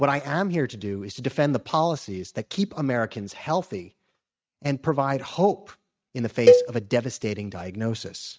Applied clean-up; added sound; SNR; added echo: neural mask model RNNoise.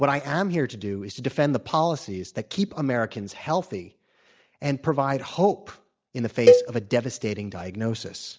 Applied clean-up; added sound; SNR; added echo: neural mask model DeepFilterNet 3.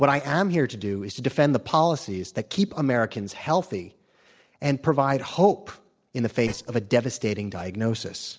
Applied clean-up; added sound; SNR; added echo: neural separator model SepFormer DNS4.